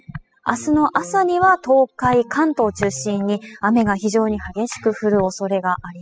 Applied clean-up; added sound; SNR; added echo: classical method spectral subtraction.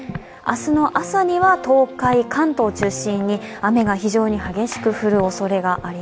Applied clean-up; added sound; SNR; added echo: none; Walk, footsteps; 18 dB; none.